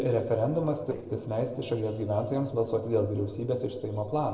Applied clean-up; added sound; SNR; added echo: neural separator model SepFormer DNS4.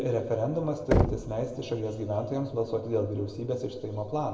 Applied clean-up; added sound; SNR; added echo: none; Knock; 2 dB; reverberation time 1.9 s.